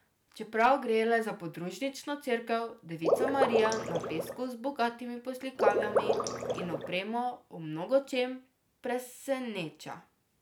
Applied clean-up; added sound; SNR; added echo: none; Water / Liquid; -3 dB; none.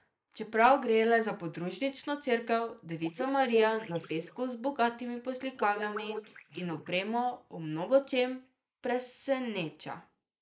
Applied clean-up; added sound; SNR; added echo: neural mask model Resemble Enhance denoiser.